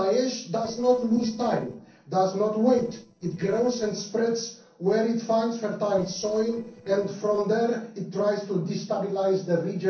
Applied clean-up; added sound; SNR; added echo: neural separator model SepFormer DNS4.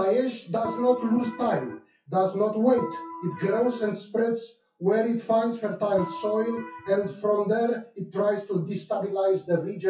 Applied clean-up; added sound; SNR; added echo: classical method WPE with log-MMSE.